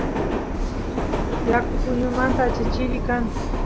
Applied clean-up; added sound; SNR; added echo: none; Subway, metro, underground; -3 dB; none.